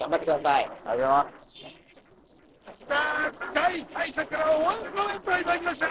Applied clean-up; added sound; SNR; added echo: neural separator model SepFormer DNS4.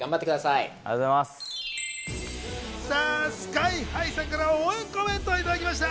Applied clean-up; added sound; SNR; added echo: none; none; none; none.